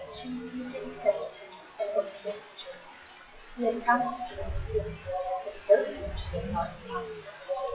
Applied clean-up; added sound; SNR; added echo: classical method WPE with log-MMSE.